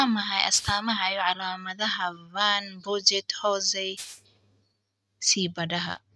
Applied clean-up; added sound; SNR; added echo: neural mask model RNNoise.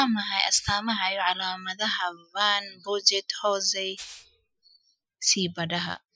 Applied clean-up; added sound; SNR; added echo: classical method Wiener filter.